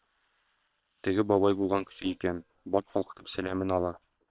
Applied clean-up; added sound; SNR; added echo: neural separator model SepFormer WHAM!.